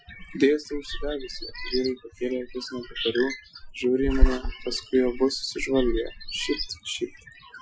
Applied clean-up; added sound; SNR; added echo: classical method Wiener filter.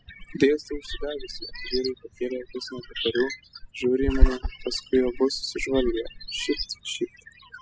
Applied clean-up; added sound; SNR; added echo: classical method spectral subtraction.